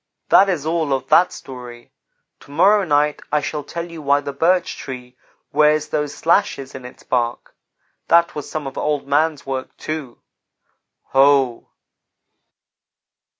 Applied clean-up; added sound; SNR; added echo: none; none; none; none.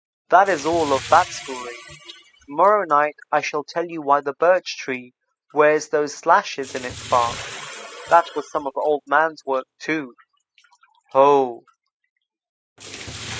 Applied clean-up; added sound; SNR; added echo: classical method spectral subtraction.